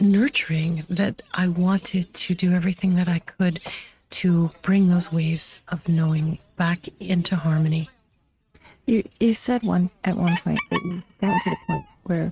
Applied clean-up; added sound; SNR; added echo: neural mask model RNNoise.